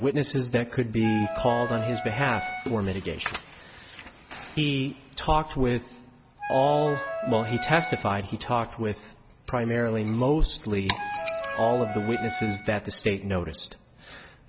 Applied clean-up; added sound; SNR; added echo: none; Wind instrument, woodwind instrument; 5 dB; none.